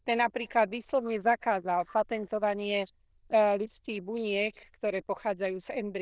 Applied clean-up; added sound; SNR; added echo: neural diffusion model UNIVERSE++.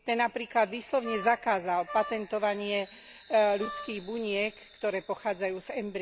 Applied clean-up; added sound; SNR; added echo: none; Wind instrument, woodwind instrument + Chime; 16 dB; none.